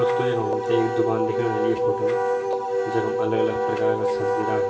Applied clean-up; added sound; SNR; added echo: none; Wind instrument, woodwind instrument; -4 dB; reverberation time 1.6 s.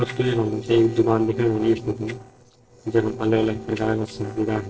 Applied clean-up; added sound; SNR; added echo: neural separator model SepFormer DNS4.